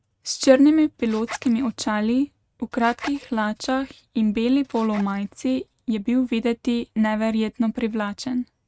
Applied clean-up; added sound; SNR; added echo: neural mask model RNNoise.